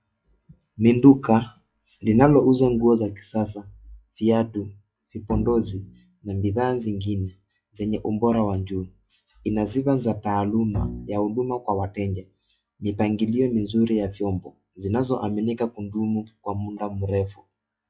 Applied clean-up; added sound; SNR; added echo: classical method log-MMSE.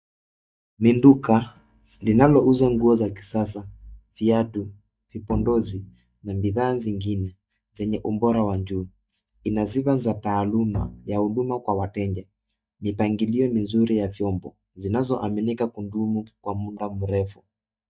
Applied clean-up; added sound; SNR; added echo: neural mask model DeepFilterNet 3.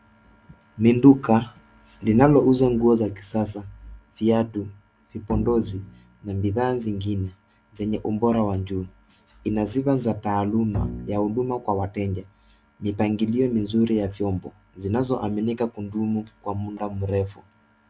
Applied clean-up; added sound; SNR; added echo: none; Bowed string instrument; 11 dB; none.